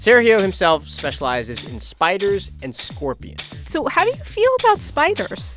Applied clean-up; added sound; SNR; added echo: none; Tools + Bass guitar; 15 dB; none.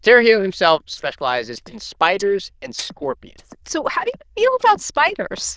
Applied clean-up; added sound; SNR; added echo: neural diffusion model UNIVERSE++.